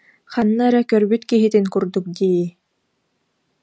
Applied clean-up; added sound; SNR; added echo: none; none; none; none.